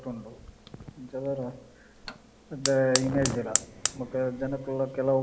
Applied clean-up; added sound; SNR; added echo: none; Fire; 5 dB; none.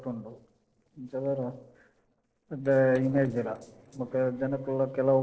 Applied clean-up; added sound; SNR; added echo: neural separator model SepFormer DNS4.